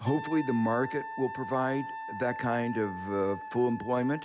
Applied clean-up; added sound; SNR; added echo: none; Wind instrument, woodwind instrument; 10 dB; none.